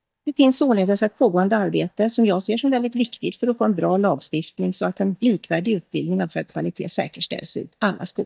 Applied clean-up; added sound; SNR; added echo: neural mask model DeepFilterNet 3.